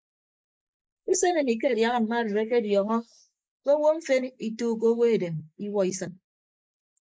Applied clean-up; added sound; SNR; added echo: neural mask model Resemble Enhance denoiser.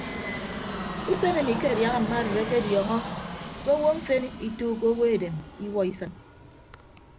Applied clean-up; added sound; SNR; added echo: none; Fixed-wing aircraft, airplane; 7 dB; none.